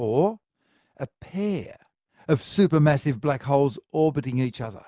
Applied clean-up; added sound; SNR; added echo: none; none; none; none.